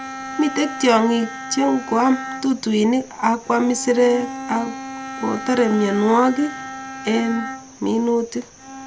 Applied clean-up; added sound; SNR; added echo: none; Bowed string instrument; 12 dB; none.